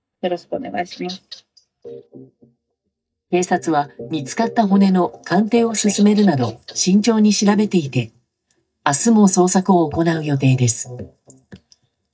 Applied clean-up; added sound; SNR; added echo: neural mask model DeepFilterNet 3.